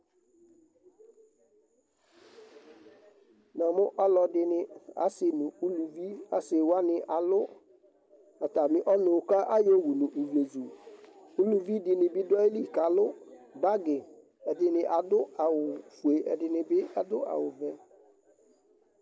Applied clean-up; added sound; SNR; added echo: none; none; none; none.